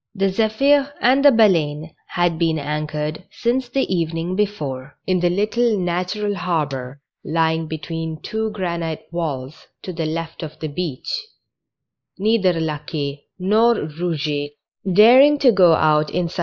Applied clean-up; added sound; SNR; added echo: neural mask model Resemble Enhance denoiser.